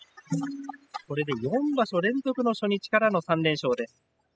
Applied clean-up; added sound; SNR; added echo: classical method spectral subtraction.